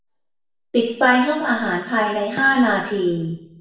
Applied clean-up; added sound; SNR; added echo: none; none; none; reverberation time 0.8 s.